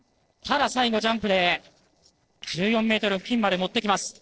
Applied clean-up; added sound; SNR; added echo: neural separator model SepFormer DNS4.